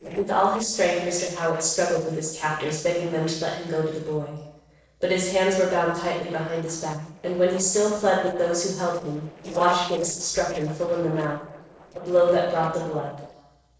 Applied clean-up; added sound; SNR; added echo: neural separator model SepFormer DNS4.